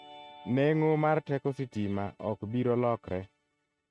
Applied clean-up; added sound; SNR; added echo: neural mask model RNNoise.